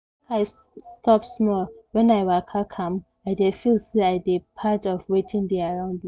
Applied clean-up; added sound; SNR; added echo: none; none; none; none.